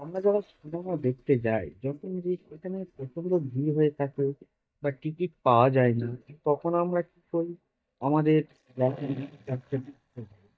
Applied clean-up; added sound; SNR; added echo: neural mask model DeepFilterNet 3.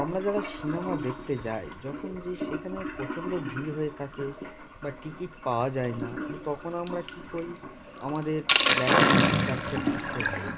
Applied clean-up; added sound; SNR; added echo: none; Sink (filling or washing); -4 dB; none.